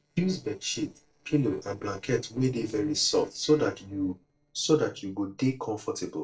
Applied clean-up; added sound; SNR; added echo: neural separator model SepFormer DNS4.